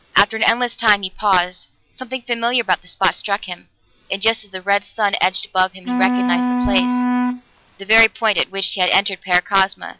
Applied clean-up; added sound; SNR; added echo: none; Wind instrument, woodwind instrument; 1 dB; none.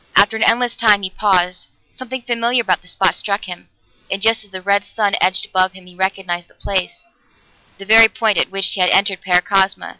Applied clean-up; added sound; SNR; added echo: none; none; none; none.